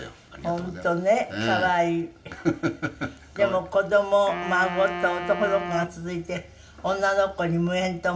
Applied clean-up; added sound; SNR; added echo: none; Wind instrument, woodwind instrument; 9 dB; reverberation time 0.2 s.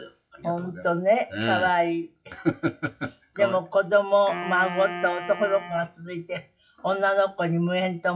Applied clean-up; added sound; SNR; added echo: classical method WPE with log-MMSE.